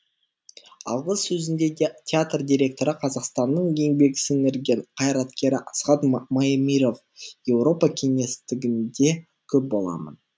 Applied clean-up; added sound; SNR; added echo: none; none; none; none.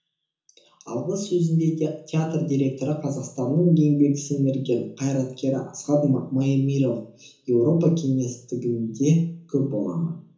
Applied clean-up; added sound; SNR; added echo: none; none; none; reverberation time 0.7 s.